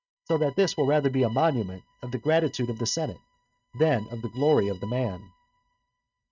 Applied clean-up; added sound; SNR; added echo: neural mask model RNNoise.